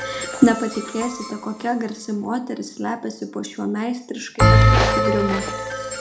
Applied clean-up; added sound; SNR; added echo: none; Bell; -3 dB; reverberation time 0.3 s.